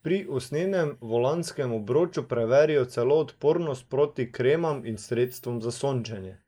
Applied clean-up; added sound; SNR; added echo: neural mask model Resemble Enhance denoiser.